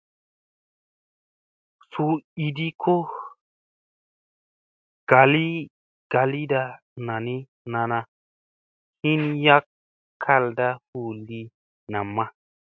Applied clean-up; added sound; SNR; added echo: none; none; none; none.